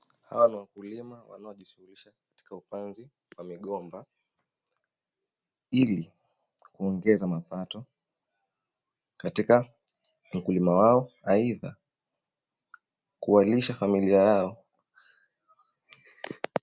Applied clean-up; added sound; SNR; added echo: none; none; none; none.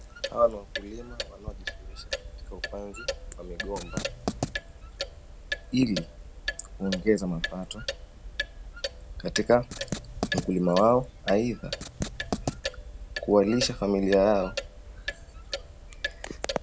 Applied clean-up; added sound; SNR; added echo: none; Writing + Clock; 7 dB; none.